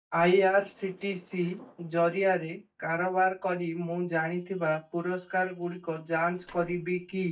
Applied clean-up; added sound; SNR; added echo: neural mask model DeepFilterNet 3.